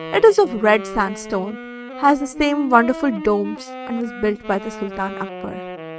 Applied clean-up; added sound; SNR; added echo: neural mask model RNNoise.